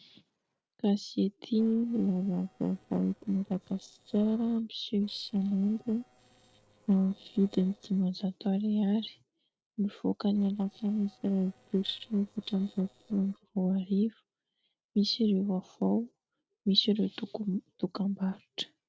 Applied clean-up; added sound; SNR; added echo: neural separator model SepFormer DNS4.